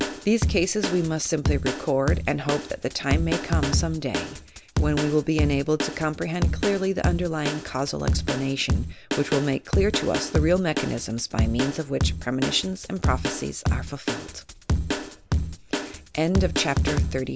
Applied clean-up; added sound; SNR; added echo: none; Drum kit; 1 dB; none.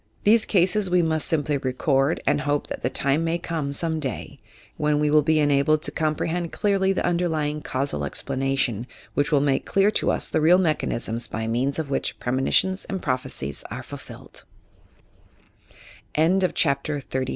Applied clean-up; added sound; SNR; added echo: none; none; none; none.